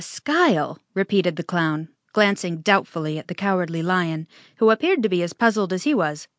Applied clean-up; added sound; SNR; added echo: none; none; none; none.